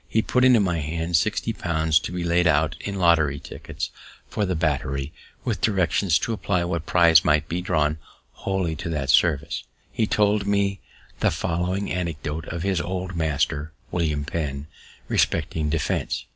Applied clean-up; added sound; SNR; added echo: none; none; none; none.